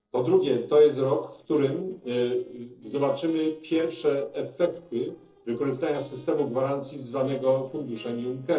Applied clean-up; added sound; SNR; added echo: neural separator model SepFormer DNS4.